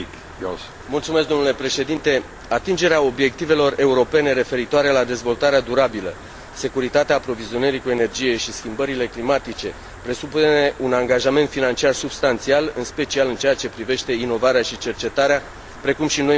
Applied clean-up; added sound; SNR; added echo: none; Stream; 18 dB; none.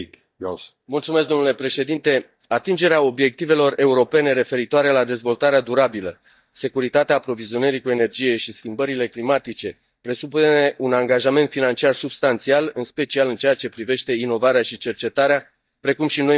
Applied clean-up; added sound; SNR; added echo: neural mask model DeepFilterNet 3.